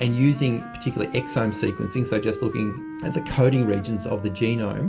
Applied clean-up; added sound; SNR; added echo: none; Wind instrument, woodwind instrument; 13 dB; reverberation time 0.7 s.